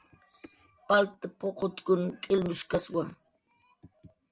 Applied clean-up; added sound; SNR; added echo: none; none; none; none.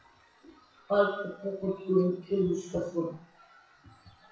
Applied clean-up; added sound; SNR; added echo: classical method WPE with log-MMSE.